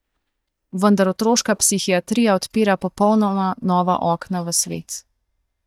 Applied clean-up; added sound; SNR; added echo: neural mask model DeepFilterNet 3.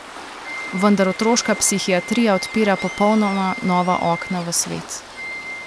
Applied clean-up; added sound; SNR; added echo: none; Waves, surf + Wind instrument, woodwind instrument; 11 dB; none.